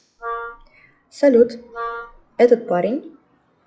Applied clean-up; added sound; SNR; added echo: classical method log-MMSE.